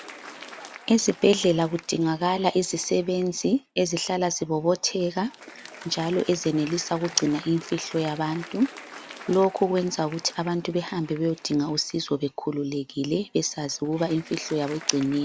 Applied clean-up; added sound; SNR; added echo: none; Applause; 20 dB; none.